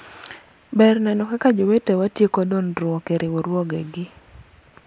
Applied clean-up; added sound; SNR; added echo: none; none; none; none.